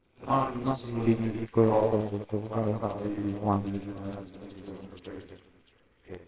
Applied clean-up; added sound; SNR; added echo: neural separator model SepFormer WHAMR!.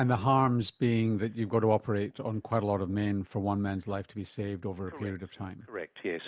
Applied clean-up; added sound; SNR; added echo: none; none; none; none.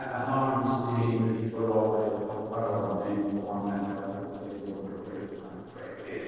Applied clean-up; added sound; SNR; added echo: neural separator model SepFormer DNS4.